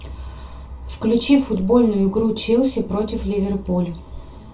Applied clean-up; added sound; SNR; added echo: none; none; none; reverberation time 0.2 s.